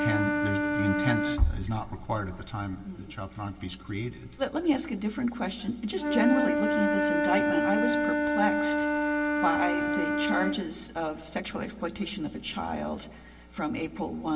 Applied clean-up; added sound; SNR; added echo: none; Wind instrument, woodwind instrument; 0 dB; reverberation time 1.7 s.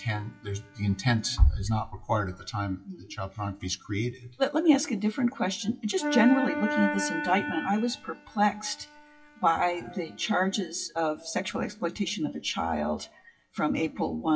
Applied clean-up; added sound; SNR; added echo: classical method WPE with log-MMSE.